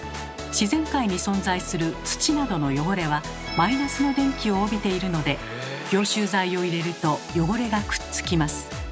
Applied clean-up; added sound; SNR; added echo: none; none; none; none.